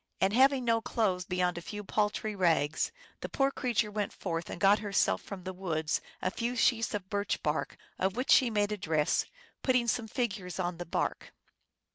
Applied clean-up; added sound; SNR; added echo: none; none; none; none.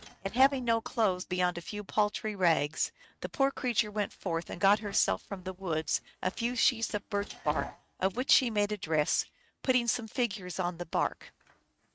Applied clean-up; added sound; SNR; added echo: neural mask model RNNoise.